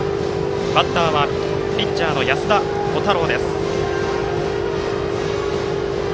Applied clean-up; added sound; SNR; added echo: none; Telephone; 1 dB; none.